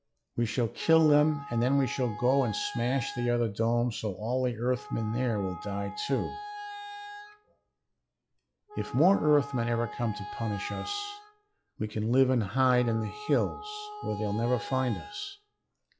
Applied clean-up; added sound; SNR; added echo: classical method log-MMSE.